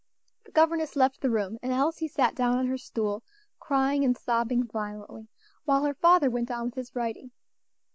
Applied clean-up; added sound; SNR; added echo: none; none; none; none.